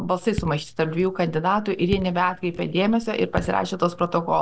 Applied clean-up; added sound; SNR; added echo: none; Raindrop / Drip; 13 dB; none.